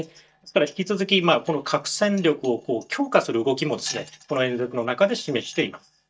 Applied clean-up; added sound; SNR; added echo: neural mask model DeepFilterNet 3.